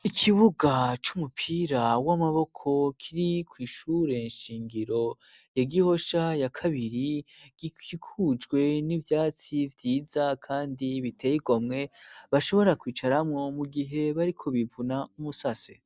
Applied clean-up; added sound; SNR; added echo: none; none; none; none.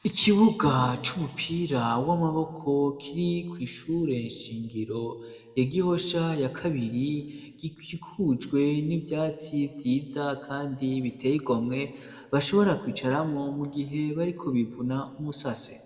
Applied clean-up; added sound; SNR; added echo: none; none; none; reverberation time 1.1 s.